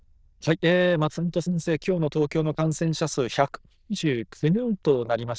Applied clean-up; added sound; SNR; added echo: neural diffusion model UNIVERSE++.